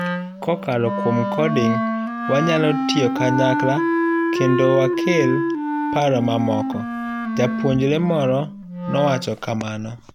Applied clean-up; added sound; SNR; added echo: none; Wind instrument, woodwind instrument; 2 dB; none.